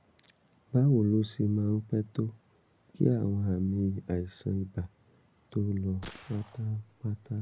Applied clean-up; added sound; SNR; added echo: none; Gunshot, gunfire; 19 dB; none.